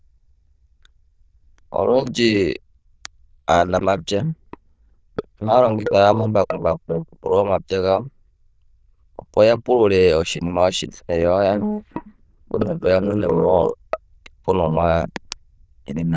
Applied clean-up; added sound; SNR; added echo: neural diffusion model UNIVERSE++.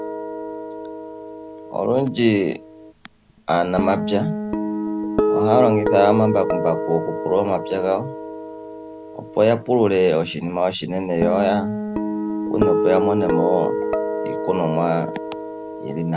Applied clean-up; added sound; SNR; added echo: none; Guitar; 3 dB; none.